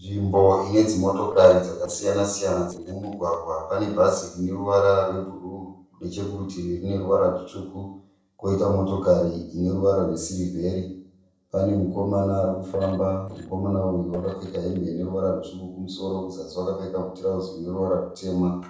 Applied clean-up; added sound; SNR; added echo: neural separator model SepFormer DNS4.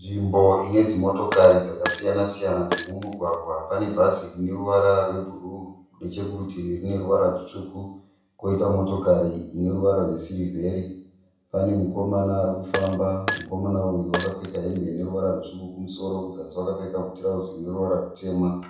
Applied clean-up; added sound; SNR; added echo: none; Glass; 8 dB; reverberation time 0.7 s.